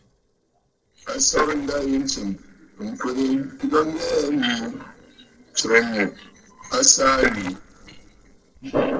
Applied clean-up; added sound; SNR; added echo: neural separator model SepFormer DNS4.